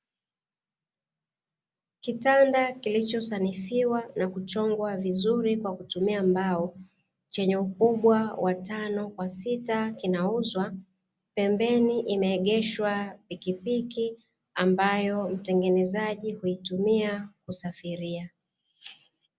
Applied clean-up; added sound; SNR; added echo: none; none; none; none.